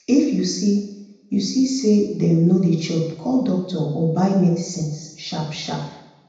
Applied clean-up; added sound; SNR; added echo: none; none; none; reverberation time 0.9 s.